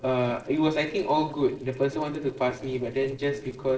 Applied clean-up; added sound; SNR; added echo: neural separator model SepFormer DNS4.